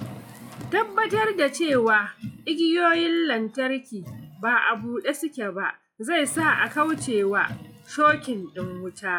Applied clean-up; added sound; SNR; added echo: classical method log-MMSE.